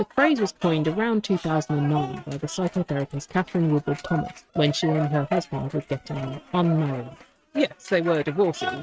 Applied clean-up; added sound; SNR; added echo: neural mask model RNNoise.